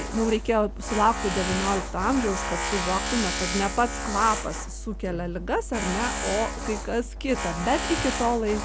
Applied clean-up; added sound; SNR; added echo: none; Tools; 4 dB; none.